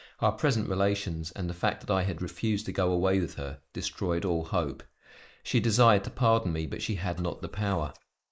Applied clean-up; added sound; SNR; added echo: neural mask model Resemble Enhance denoiser.